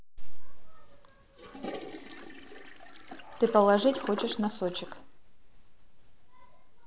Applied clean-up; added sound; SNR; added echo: none; Toilet flush; 13 dB; none.